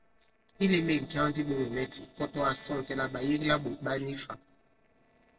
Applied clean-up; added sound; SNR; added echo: neural separator model SepFormer DNS4.